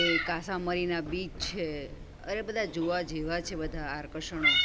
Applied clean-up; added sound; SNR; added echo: none; Meow; 1 dB; none.